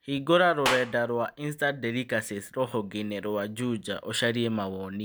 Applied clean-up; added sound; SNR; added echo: none; Clapping; 10 dB; none.